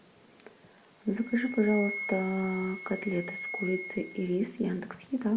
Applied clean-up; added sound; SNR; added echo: none; Wind instrument, woodwind instrument; 10 dB; none.